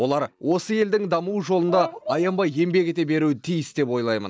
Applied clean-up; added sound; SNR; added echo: neural mask model DeepFilterNet 3.